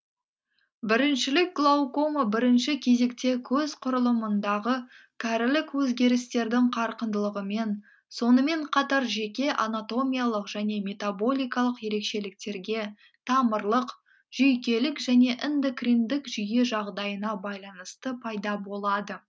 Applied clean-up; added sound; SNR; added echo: none; none; none; none.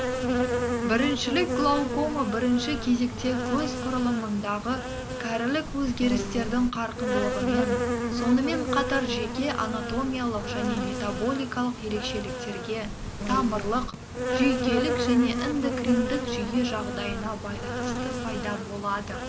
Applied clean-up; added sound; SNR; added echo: none; Insect; 2 dB; none.